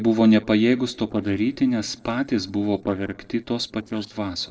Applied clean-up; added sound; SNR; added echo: neural separator model SepFormer DNS4.